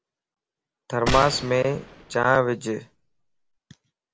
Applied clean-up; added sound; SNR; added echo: none; Gunshot, gunfire; 7 dB; none.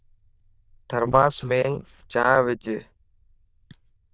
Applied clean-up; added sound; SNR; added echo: neural diffusion model UNIVERSE++.